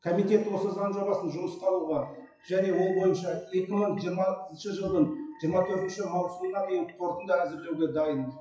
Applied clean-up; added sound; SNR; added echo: classical method WPE with log-MMSE.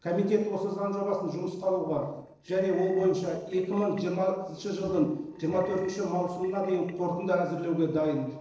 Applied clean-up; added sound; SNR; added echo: neural separator model SepFormer DNS4.